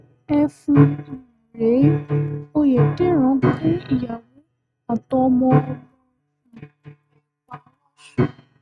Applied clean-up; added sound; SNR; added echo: neural mask model RNNoise.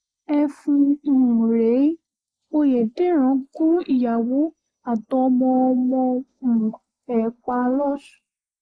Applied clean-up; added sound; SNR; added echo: neural mask model Resemble Enhance denoiser.